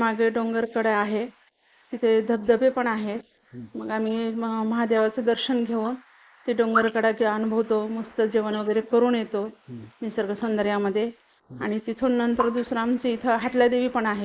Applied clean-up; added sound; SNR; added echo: neural mask model Resemble Enhance denoiser.